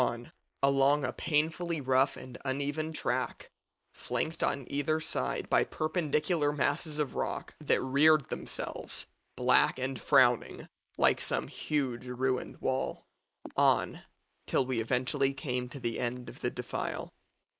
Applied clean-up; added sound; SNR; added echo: neural mask model Resemble Enhance denoiser.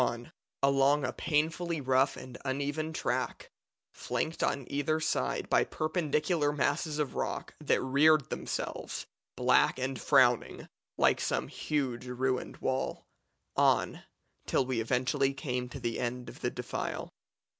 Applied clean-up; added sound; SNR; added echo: none; none; none; none.